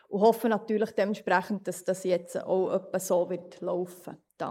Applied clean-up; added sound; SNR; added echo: neural mask model Resemble Enhance denoiser.